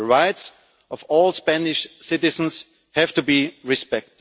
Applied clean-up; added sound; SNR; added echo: none; none; none; none.